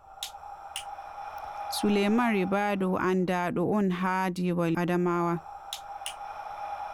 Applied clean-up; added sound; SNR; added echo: none; Breathing; 13 dB; none.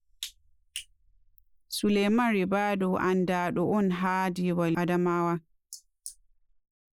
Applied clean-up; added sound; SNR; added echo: neural mask model Resemble Enhance denoiser.